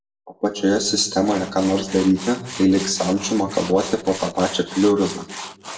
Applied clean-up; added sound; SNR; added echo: none; Tools; 15 dB; reverberation time 0.7 s.